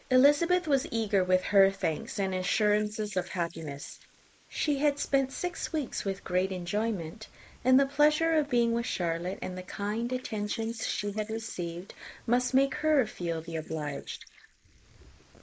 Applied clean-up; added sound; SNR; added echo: neural mask model Resemble Enhance denoiser.